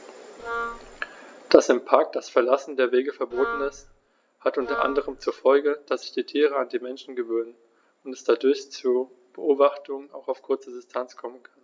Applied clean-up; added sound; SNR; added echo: none; Wind instrument, woodwind instrument; 9 dB; none.